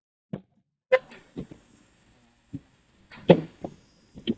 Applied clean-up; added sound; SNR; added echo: neural mask model DeepFilterNet 3.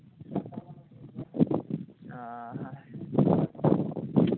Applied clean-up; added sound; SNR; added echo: none; none; none; none.